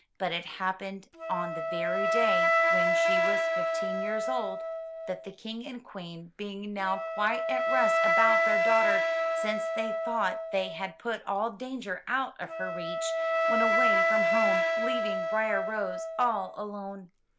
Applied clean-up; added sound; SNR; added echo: none; Wind instrument, woodwind instrument; -5 dB; none.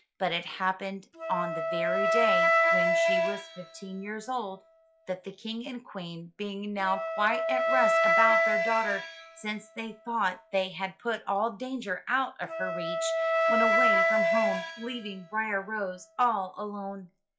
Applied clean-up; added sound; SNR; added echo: classical method log-MMSE.